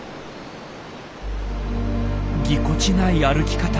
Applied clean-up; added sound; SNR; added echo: none; none; none; none.